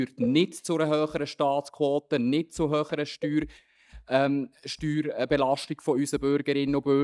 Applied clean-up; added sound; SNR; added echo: neural mask model DeepFilterNet 3.